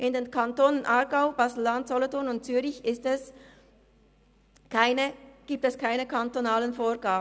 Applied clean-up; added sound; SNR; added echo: none; none; none; none.